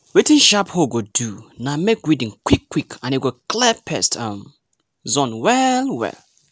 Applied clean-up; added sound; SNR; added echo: none; none; none; none.